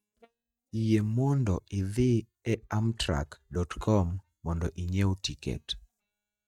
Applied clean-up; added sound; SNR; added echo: neural mask model DeepFilterNet 3.